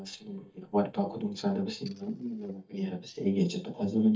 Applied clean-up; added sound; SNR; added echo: neural mask model DeepFilterNet 3.